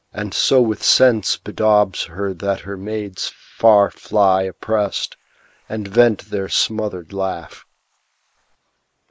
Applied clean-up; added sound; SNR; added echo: neural mask model Resemble Enhance denoiser.